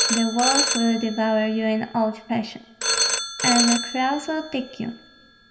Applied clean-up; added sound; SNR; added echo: none; Telephone; -1 dB; reverberation time 1.4 s.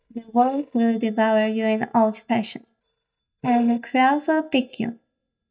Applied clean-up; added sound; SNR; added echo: neural mask model DeepFilterNet 3.